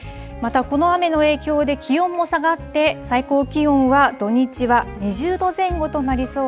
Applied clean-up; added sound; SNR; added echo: none; none; none; none.